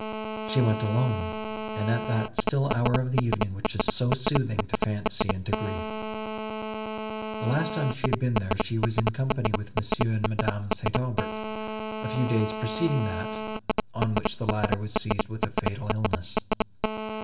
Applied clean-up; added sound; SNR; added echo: none; Telephone; 1 dB; reverberation time 0.7 s.